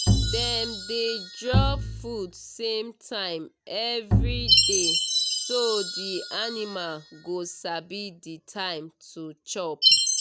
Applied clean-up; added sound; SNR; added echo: none; Bowed string instrument + Chime; -5 dB; none.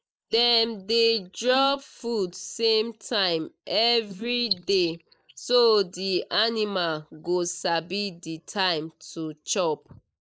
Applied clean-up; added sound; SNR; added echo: neural mask model Resemble Enhance denoiser.